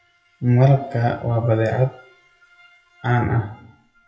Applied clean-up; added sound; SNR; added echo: classical method WPE with log-MMSE.